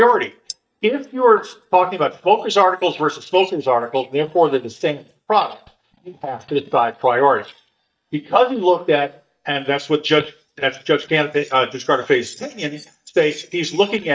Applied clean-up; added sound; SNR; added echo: neural mask model DeepFilterNet 3.